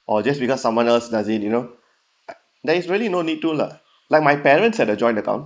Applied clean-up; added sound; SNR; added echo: neural mask model Resemble Enhance denoiser.